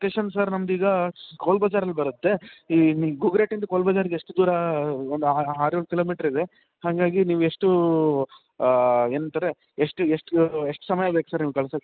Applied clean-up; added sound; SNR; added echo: none; none; none; none.